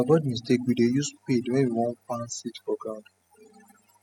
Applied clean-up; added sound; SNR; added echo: classical method spectral subtraction.